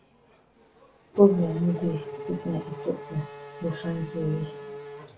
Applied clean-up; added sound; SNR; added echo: none; Race car, auto racing / Accelerating, revving, vroom; 12 dB; reverberation time 0.2 s.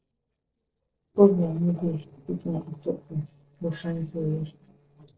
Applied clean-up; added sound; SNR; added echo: neural separator model SepFormer DNS4.